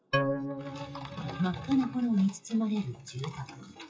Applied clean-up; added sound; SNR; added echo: classical method WPE with log-MMSE.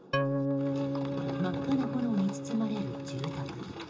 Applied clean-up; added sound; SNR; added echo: none; Organ; -1 dB; reverberation time 0.2 s.